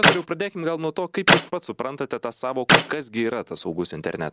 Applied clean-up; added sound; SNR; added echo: none; Clapping; -4 dB; none.